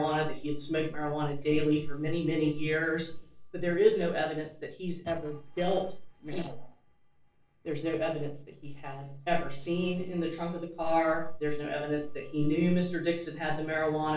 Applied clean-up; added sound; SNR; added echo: neural separator model SepFormer DNS4.